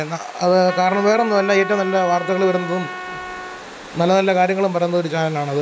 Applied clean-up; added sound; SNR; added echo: none; Trumpet; 11 dB; none.